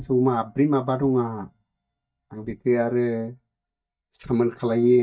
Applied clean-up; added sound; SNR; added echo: neural mask model DeepFilterNet 3.